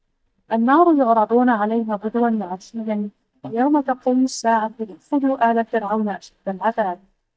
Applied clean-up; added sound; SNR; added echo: neural mask model DeepFilterNet 3.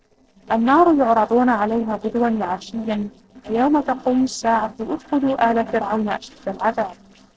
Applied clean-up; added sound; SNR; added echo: neural separator model SepFormer DNS4.